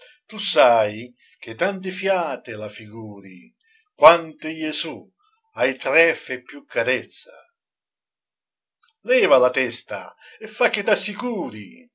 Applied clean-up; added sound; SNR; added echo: none; none; none; none.